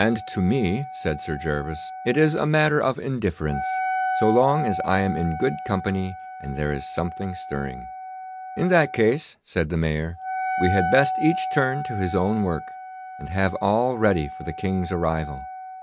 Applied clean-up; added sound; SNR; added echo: none; Wind instrument, woodwind instrument; 7 dB; none.